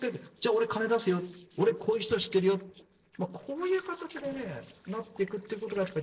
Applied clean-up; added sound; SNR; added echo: neural separator model SepFormer DNS4.